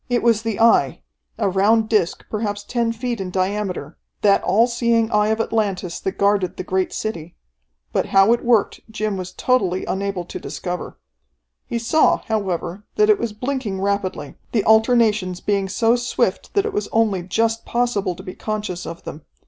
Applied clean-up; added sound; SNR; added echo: none; none; none; none.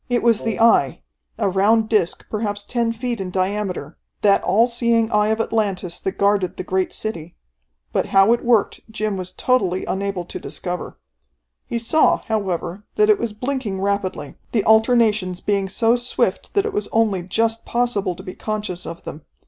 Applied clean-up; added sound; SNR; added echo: none; Wind instrument, woodwind instrument; 14 dB; none.